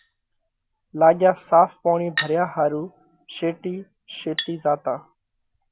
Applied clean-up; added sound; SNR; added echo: none; Chink, clink; 15 dB; none.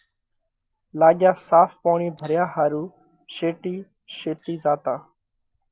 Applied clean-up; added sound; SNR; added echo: neural separator model SepFormer DNS4.